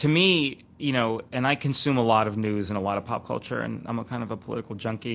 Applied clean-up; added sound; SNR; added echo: none; none; none; none.